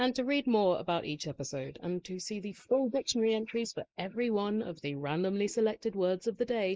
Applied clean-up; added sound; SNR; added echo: neural mask model Resemble Enhance denoiser.